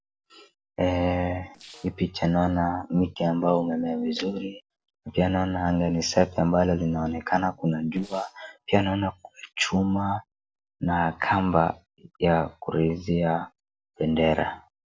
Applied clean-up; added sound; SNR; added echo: neural separator model SepFormer DNS4.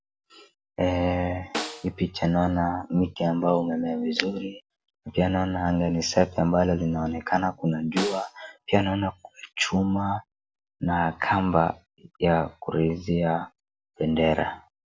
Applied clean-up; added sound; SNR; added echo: none; Snare drum; 12 dB; none.